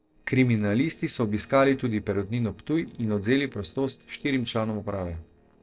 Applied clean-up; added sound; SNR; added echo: neural separator model SepFormer DNS4.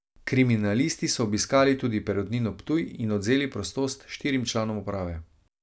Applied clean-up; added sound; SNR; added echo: none; none; none; none.